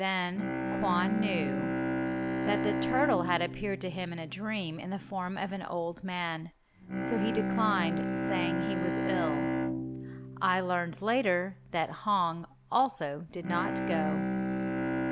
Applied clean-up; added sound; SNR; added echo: none; Bowed string instrument; 1 dB; none.